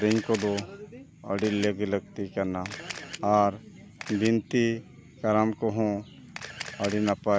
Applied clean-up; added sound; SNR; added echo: none; Camera; 16 dB; none.